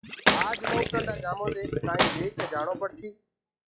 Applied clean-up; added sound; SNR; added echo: classical method log-MMSE.